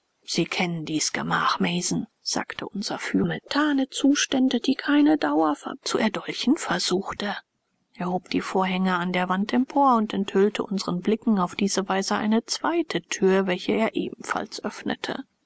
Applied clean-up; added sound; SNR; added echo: none; none; none; none.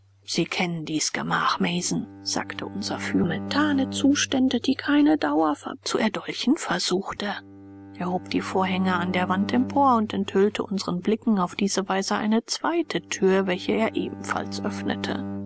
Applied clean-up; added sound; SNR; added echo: none; Bowed string instrument; 13 dB; none.